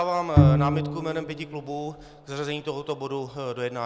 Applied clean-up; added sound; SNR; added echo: none; Bowed string instrument; -5 dB; none.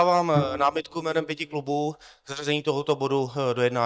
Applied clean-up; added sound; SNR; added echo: neural mask model DeepFilterNet 3.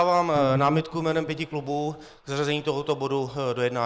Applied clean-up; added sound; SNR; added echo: neural mask model Resemble Enhance denoiser.